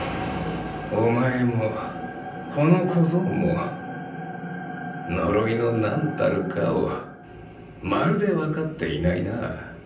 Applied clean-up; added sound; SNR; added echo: none; none; none; reverberation time 0.6 s.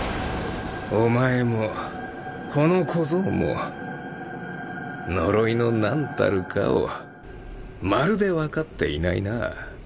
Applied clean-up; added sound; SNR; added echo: none; none; none; none.